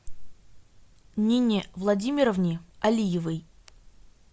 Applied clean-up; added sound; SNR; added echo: none; none; none; none.